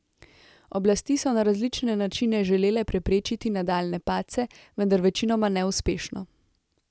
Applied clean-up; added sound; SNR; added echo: none; none; none; none.